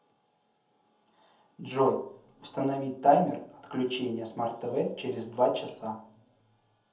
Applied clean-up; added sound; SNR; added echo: none; none; none; reverberation time 0.6 s.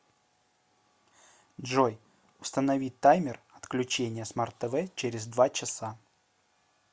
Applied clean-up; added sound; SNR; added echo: none; none; none; none.